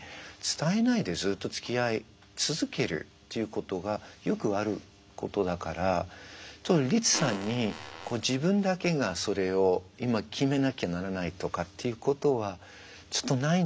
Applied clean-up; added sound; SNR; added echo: none; Fart; 10 dB; none.